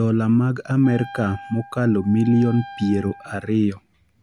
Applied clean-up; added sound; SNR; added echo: none; Wind instrument, woodwind instrument; 19 dB; none.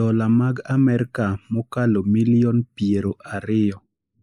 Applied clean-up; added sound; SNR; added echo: neural mask model Resemble Enhance denoiser.